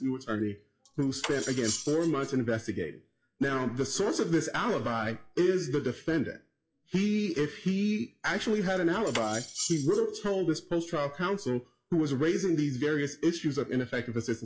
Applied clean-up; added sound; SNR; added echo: classical method WPE with log-MMSE.